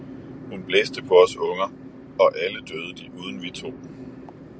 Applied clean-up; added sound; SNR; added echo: none; none; none; none.